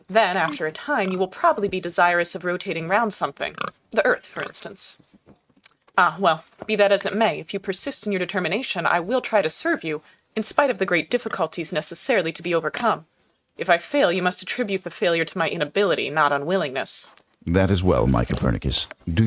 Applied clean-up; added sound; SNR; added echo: neural mask model RNNoise.